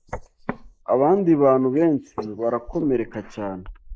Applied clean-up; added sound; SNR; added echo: neural mask model Resemble Enhance denoiser.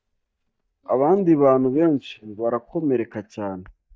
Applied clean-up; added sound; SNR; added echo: neural mask model DeepFilterNet 3.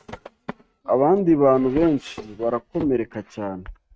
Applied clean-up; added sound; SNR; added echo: neural mask model RNNoise.